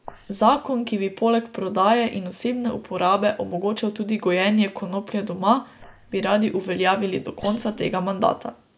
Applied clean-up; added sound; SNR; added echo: neural mask model Resemble Enhance denoiser.